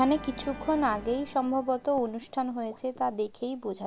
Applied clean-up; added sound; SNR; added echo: none; Organ; 16 dB; none.